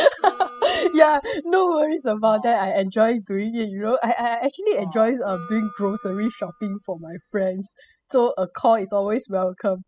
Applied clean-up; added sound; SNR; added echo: classical method spectral subtraction.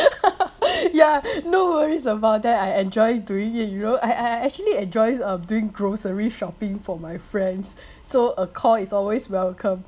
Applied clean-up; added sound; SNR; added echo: none; none; none; none.